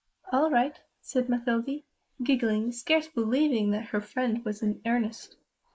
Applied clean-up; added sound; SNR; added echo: neural mask model Resemble Enhance denoiser.